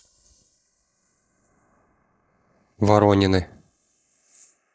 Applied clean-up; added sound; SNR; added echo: neural mask model Resemble Enhance denoiser.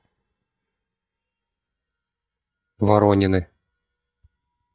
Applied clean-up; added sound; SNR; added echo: neural mask model DeepFilterNet 3.